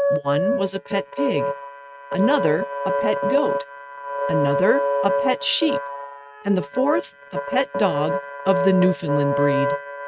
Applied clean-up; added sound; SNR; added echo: neural mask model RNNoise.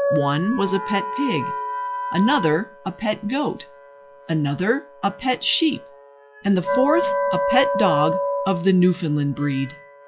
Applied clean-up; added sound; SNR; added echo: classical method log-MMSE.